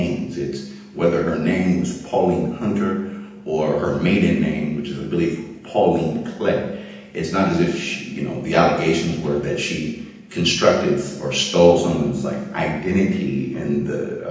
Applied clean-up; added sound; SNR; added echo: none; none; none; reverberation time 0.9 s.